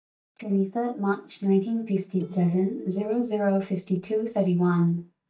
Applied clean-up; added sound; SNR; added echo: neural mask model DeepFilterNet 3.